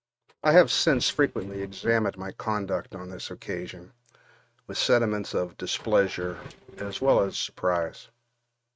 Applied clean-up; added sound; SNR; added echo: neural mask model RNNoise.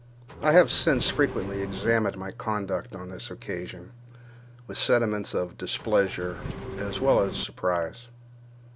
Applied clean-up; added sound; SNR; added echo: none; Engine; 9 dB; none.